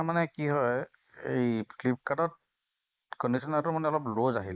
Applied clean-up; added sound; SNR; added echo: neural mask model Resemble Enhance denoiser.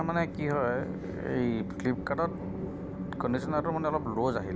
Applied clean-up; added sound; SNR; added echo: none; Train; 5 dB; none.